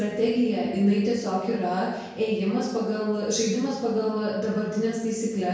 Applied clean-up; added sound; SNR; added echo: none; none; none; reverberation time 1.0 s.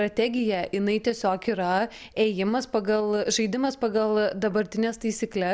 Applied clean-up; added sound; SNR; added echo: none; none; none; none.